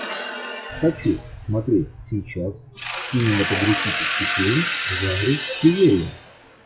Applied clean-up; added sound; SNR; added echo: classical method log-MMSE.